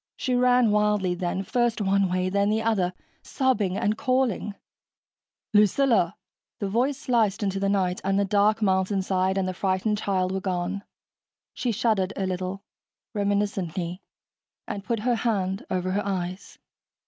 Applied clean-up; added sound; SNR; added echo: none; none; none; none.